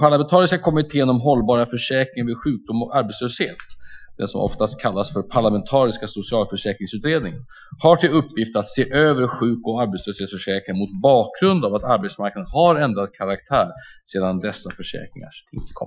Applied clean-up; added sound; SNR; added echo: classical method Wiener filter.